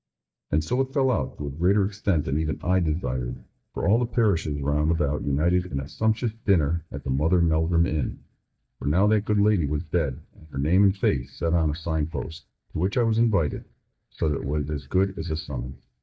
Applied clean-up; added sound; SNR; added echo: neural mask model DeepFilterNet 3.